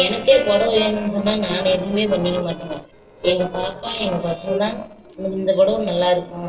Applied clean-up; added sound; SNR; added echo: neural separator model SepFormer DNS4.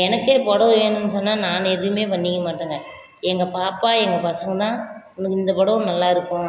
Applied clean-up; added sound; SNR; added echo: none; none; none; none.